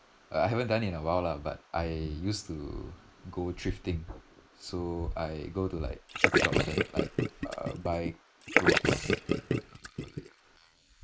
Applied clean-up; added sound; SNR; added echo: neural mask model Resemble Enhance denoiser.